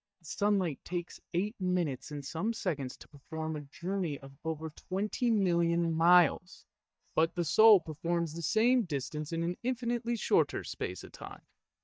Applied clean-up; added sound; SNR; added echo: neural mask model DeepFilterNet 3.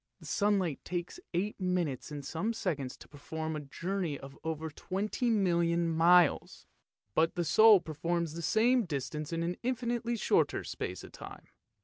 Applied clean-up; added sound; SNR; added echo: none; none; none; none.